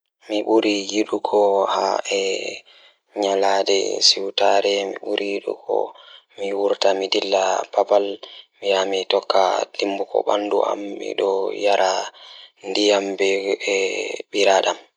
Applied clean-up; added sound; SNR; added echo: none; none; none; none.